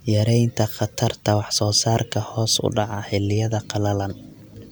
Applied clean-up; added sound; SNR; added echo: none; none; none; none.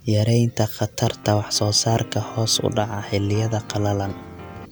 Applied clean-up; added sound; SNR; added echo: none; Piano; 17 dB; none.